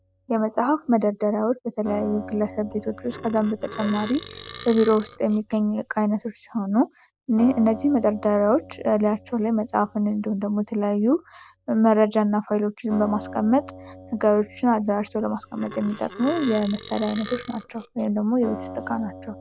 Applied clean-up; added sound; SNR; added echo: none; Acoustic guitar + Burping, eructation; 16 dB; none.